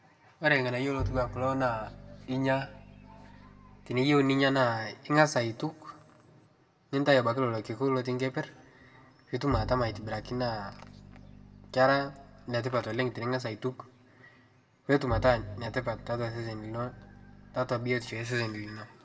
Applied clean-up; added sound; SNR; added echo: none; Bowed string instrument; 12 dB; reverberation time 1.5 s.